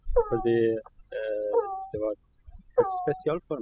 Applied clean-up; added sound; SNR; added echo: classical method spectral subtraction.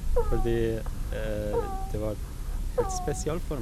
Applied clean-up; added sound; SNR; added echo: none; Wild animals; -4 dB; none.